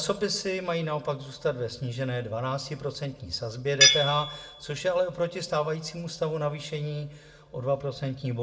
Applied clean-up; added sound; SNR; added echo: none; Tools; -1 dB; reverberation time 0.5 s.